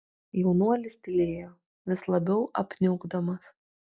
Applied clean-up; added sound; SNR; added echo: none; none; none; none.